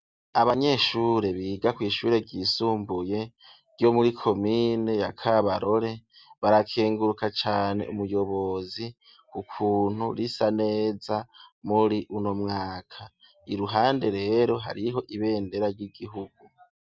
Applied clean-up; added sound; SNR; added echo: none; none; none; none.